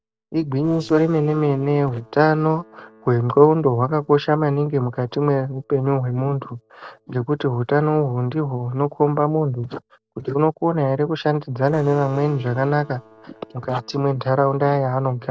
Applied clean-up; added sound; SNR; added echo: neural separator model SepFormer DNS4.